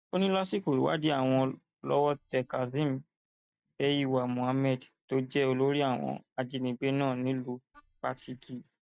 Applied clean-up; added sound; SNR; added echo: neural mask model DeepFilterNet 3.